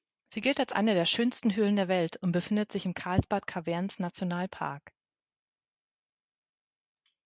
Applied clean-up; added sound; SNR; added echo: none; none; none; none.